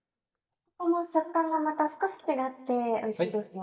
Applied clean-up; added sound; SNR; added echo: neural mask model DeepFilterNet 3.